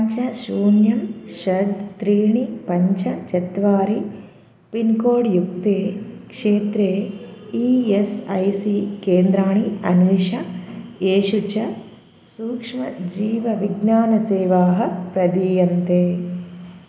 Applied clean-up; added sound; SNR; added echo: none; none; none; none.